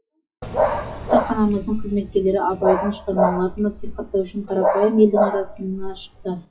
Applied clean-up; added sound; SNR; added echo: classical method WPE with log-MMSE.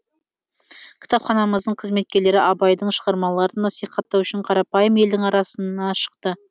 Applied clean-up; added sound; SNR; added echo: none; none; none; none.